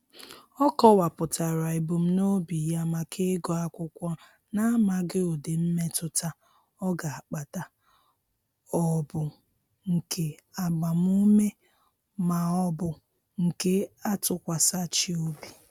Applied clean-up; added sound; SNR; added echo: none; none; none; none.